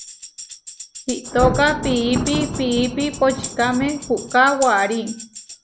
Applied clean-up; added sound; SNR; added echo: none; Tambourine + Thunder; 8 dB; none.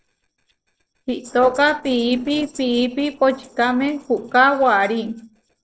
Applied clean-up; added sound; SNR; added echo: neural separator model SepFormer DNS4.